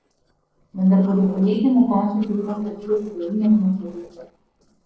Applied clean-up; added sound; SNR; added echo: neural separator model SepFormer DNS4.